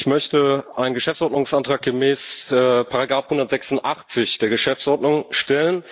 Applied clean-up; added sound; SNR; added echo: neural mask model DeepFilterNet 3.